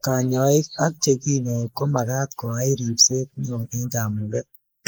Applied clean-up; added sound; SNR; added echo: neural mask model Resemble Enhance denoiser.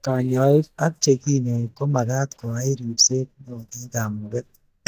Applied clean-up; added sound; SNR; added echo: neural mask model DeepFilterNet 3.